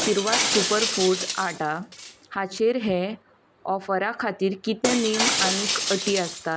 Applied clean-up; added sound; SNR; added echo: none; Shatter; 3 dB; none.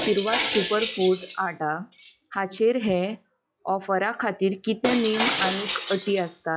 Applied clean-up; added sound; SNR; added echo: classical method log-MMSE.